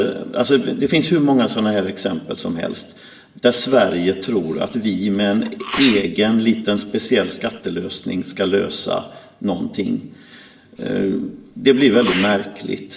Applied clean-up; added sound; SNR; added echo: none; Sneeze; 10 dB; reverberation time 0.8 s.